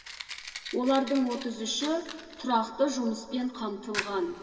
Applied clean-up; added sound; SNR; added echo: none; Fire; 13 dB; reverberation time 2.3 s.